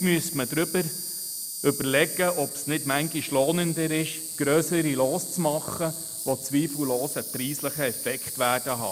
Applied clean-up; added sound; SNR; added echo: none; Insect; 8 dB; none.